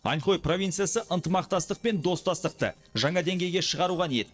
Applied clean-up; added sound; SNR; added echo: neural separator model SepFormer DNS4.